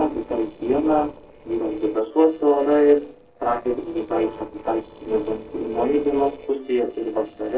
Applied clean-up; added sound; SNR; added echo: neural separator model SepFormer DNS4.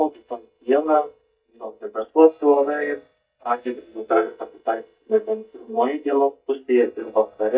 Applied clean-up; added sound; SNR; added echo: neural mask model DeepFilterNet 3.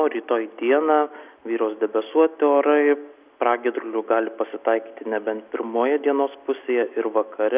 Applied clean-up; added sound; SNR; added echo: none; none; none; none.